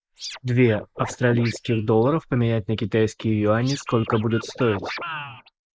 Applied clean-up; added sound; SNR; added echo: neural mask model Resemble Enhance denoiser.